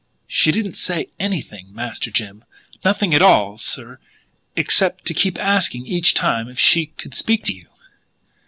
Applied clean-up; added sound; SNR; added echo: none; none; none; none.